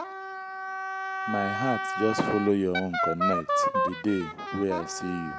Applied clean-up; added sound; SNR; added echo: none; Wind instrument, woodwind instrument; 1 dB; none.